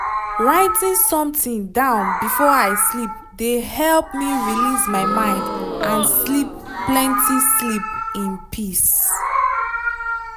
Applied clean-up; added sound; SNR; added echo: none; Gasp + Meow; 3 dB; none.